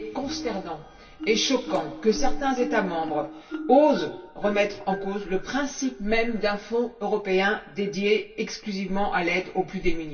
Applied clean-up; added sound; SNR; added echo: none; Marimba, xylophone; 14 dB; reverberation time 0.2 s.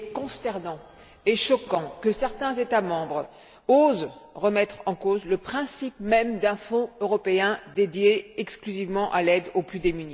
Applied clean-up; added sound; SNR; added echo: none; none; none; none.